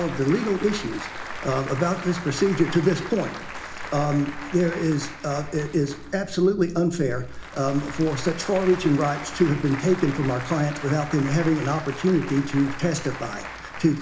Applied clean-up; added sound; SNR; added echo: none; Applause / Crowd; 11 dB; reverberation time 0.4 s.